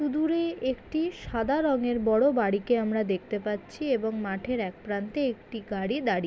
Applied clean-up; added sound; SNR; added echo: none; none; none; none.